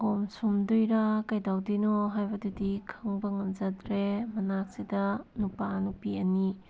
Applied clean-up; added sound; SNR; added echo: none; none; none; none.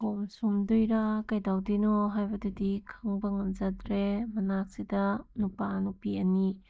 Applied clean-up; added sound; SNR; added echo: neural mask model DeepFilterNet 3.